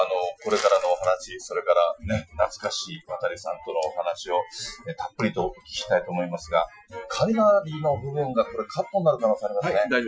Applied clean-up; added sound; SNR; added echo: classical method Wiener filter.